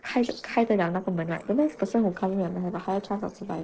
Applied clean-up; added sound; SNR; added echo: neural separator model SepFormer DNS4.